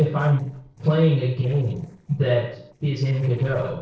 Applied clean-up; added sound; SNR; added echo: neural separator model SepFormer DNS4.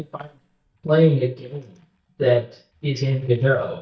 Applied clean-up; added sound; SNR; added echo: neural mask model DeepFilterNet 3.